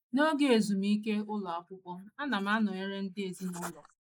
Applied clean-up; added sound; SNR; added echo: neural mask model Resemble Enhance denoiser.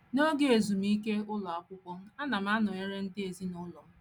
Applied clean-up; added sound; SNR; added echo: none; none; none; none.